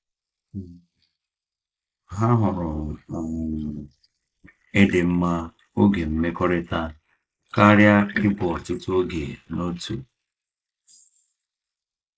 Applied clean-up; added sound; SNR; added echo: neural mask model Resemble Enhance denoiser.